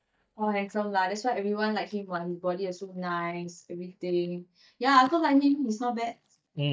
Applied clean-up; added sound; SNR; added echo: neural mask model DeepFilterNet 3.